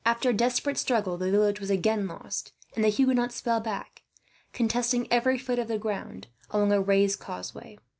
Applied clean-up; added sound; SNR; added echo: none; none; none; none.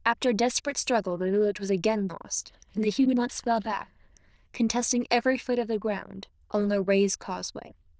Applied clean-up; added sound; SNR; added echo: neural diffusion model UNIVERSE++.